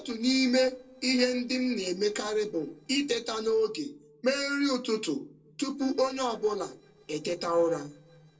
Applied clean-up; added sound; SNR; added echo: neural separator model SepFormer DNS4.